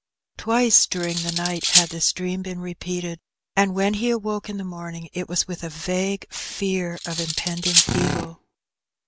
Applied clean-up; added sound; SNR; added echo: none; Drill + Cutlery, silverware; -2 dB; none.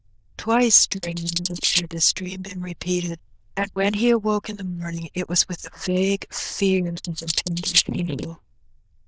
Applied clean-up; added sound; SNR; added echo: neural diffusion model UNIVERSE++.